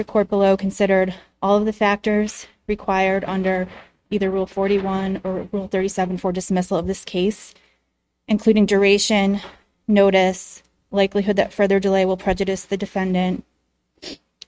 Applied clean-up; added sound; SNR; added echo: neural mask model RNNoise.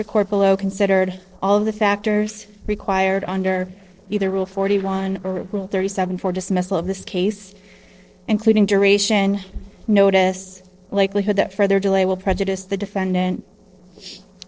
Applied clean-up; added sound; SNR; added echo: neural separator model SepFormer DNS4.